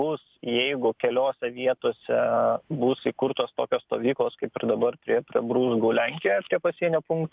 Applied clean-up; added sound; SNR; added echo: none; none; none; none.